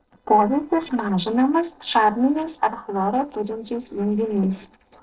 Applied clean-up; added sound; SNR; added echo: neural separator model SepFormer DNS4.